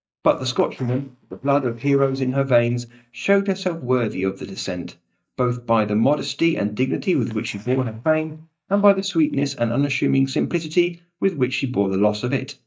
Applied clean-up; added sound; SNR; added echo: neural mask model DeepFilterNet 3.